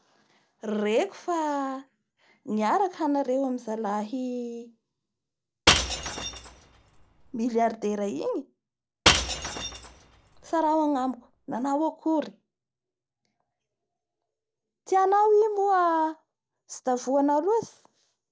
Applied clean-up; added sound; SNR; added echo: none; Shatter / Crushing; 1 dB; none.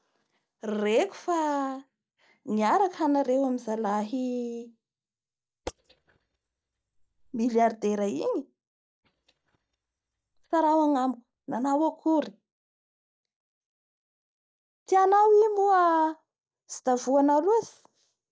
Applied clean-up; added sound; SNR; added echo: neural mask model DeepFilterNet 3.